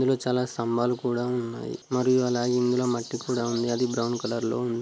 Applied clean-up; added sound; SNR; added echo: none; none; none; none.